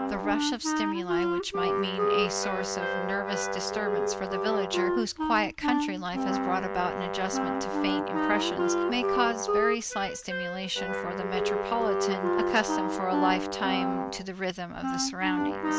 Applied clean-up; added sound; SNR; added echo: none; Wind instrument, woodwind instrument + Brass instrument; -3 dB; none.